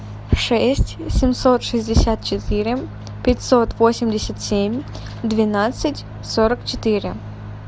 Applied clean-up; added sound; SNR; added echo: none; none; none; none.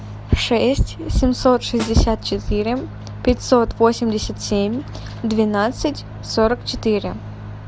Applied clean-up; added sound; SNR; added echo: none; Snare drum; 16 dB; none.